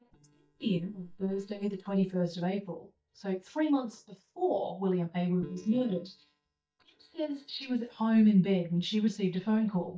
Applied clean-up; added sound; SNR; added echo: neural mask model DeepFilterNet 3.